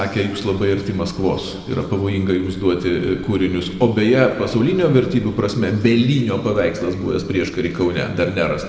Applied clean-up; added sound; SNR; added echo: none; none; none; reverberation time 1.9 s.